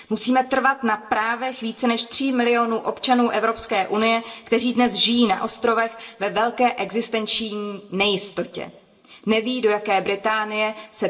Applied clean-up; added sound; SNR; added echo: none; none; none; reverberation time 0.8 s.